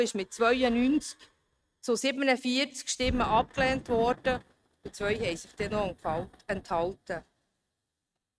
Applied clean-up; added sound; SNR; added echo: neural mask model RNNoise.